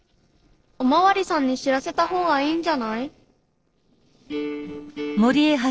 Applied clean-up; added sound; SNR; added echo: neural separator model SepFormer DNS4.